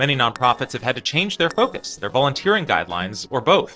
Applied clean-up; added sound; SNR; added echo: neural separator model SepFormer DNS4.